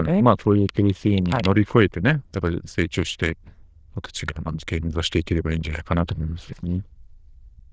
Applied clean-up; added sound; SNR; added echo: neural diffusion model UNIVERSE++.